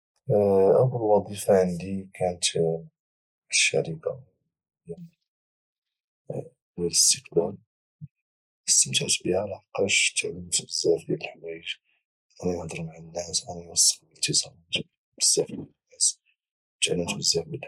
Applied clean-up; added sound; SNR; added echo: neural mask model Resemble Enhance denoiser.